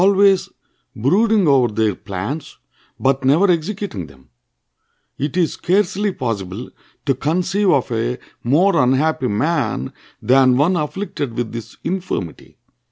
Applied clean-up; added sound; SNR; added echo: none; none; none; none.